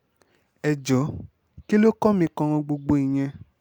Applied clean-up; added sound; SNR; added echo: none; none; none; none.